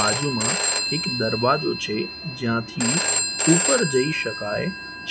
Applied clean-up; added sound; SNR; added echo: none; Telephone; 0 dB; none.